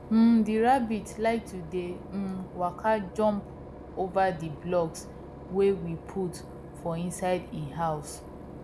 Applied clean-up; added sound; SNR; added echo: none; Engine / Boat, Water vehicle; 14 dB; none.